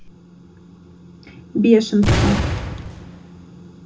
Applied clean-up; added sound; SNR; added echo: none; Boom; 0 dB; reverberation time 0.2 s.